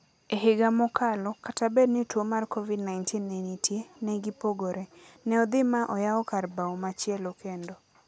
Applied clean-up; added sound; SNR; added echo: none; none; none; none.